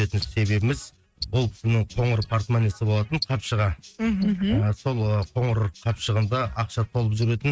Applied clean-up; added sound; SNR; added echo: neural mask model RNNoise.